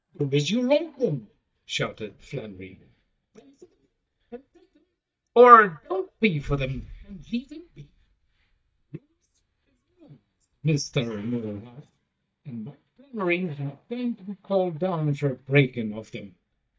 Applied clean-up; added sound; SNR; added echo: neural mask model DeepFilterNet 3.